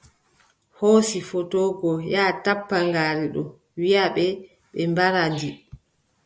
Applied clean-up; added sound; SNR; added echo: none; none; none; none.